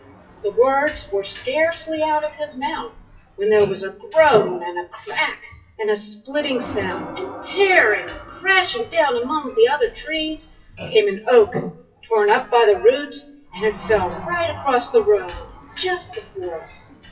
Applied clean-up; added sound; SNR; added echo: classical method WPE with log-MMSE.